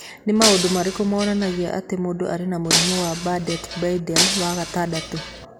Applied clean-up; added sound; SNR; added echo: none; Shatter; 2 dB; none.